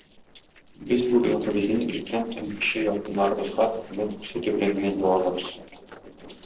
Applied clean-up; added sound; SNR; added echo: neural separator model SepFormer DNS4.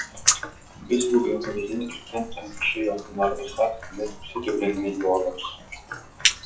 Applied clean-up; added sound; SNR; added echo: classical method WPE with log-MMSE.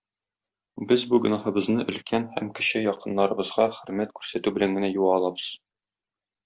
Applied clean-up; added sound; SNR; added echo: none; none; none; none.